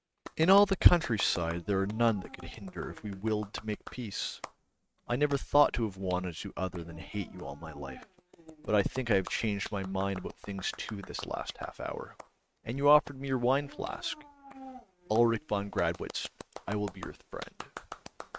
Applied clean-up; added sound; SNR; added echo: neural mask model RNNoise.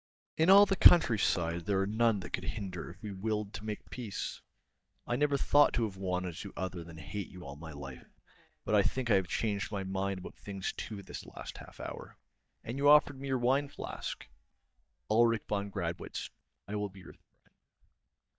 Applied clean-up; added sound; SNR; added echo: neural mask model DeepFilterNet 3.